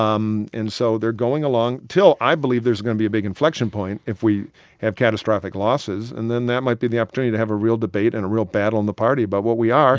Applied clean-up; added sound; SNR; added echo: none; none; none; none.